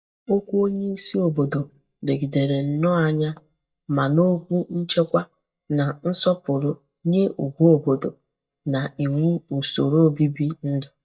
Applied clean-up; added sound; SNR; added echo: neural mask model DeepFilterNet 3.